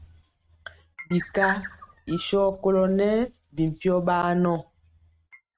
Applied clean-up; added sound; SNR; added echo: neural mask model RNNoise.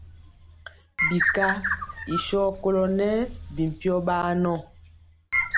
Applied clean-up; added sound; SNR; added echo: none; Bird; 4 dB; none.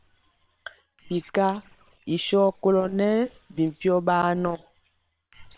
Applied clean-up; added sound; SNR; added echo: neural separator model SepFormer WHAM!.